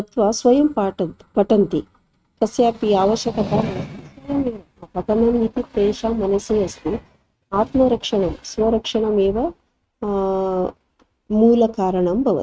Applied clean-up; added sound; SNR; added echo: neural mask model RNNoise.